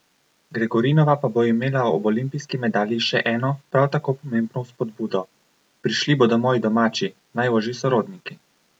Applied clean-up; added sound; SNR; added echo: none; none; none; none.